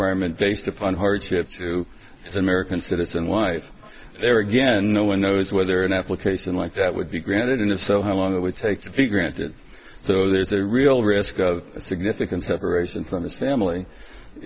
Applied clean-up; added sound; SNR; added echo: none; none; none; none.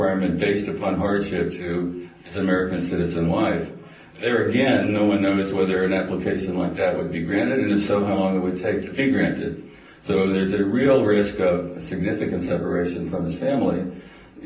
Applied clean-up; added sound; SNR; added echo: none; none; none; reverberation time 0.6 s.